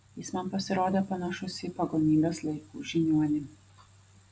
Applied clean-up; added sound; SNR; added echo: none; none; none; none.